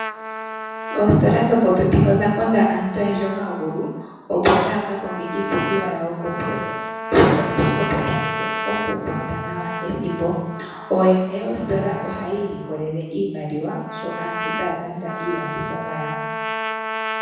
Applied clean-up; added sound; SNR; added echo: none; Trumpet; 8 dB; reverberation time 1.1 s.